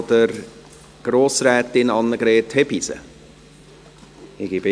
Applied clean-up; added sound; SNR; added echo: none; none; none; none.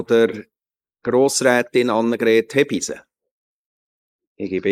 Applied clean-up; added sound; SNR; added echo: neural mask model Resemble Enhance denoiser.